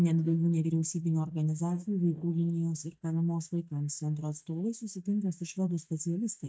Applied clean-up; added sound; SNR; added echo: neural mask model DeepFilterNet 3.